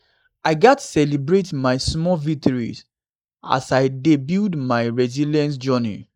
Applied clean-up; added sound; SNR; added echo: neural mask model Resemble Enhance denoiser.